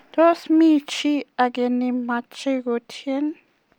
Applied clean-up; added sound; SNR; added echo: none; none; none; none.